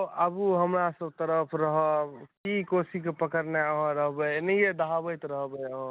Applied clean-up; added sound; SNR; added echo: none; none; none; none.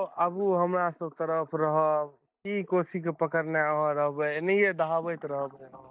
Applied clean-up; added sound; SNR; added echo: neural mask model DeepFilterNet 3.